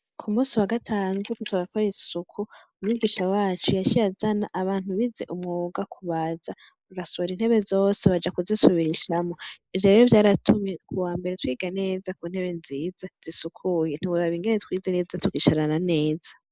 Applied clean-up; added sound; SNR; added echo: neural mask model Resemble Enhance denoiser.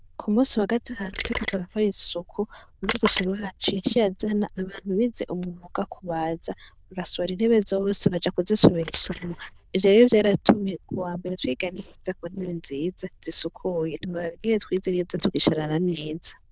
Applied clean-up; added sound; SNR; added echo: neural diffusion model UNIVERSE++.